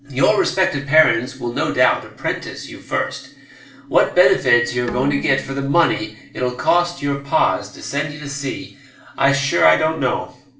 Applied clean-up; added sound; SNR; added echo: none; Bowed string instrument; 17 dB; reverberation time 0.4 s.